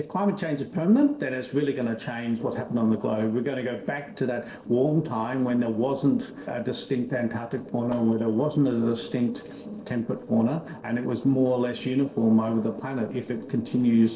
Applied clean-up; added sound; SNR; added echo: neural separator model SepFormer DNS4.